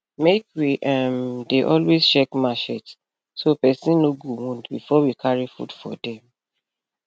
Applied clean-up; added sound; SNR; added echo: none; none; none; none.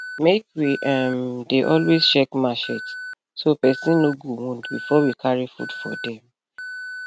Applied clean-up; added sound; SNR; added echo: none; Alarm; 14 dB; none.